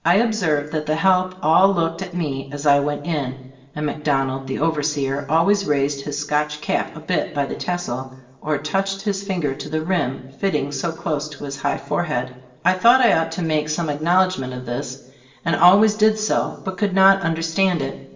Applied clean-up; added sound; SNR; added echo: none; none; none; reverberation time 0.7 s.